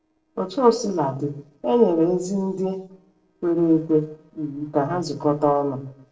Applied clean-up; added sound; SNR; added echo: neural separator model SepFormer DNS4.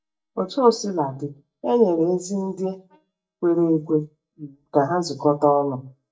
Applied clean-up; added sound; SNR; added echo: neural mask model DeepFilterNet 3.